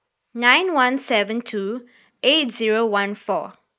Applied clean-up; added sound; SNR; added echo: neural mask model Resemble Enhance denoiser.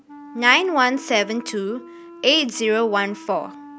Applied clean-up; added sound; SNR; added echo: none; Wind instrument, woodwind instrument; 19 dB; none.